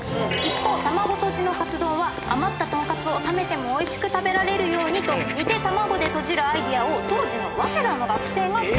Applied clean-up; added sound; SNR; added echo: none; Walk, footsteps / Bird vocalization, bird call, bird song; 13 dB; none.